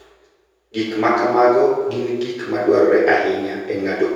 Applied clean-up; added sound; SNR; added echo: none; none; none; reverberation time 1.2 s.